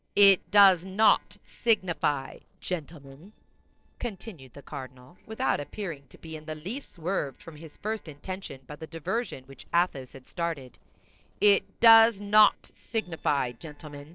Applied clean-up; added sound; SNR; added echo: neural separator model SepFormer DNS4.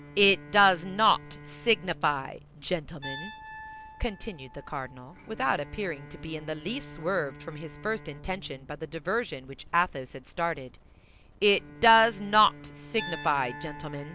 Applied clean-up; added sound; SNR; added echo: none; Bowed string instrument + Piano; 17 dB; none.